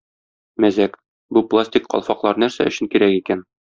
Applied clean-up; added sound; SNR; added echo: neural mask model Resemble Enhance denoiser.